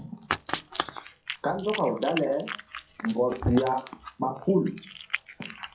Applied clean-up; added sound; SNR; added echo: classical method WPE with log-MMSE.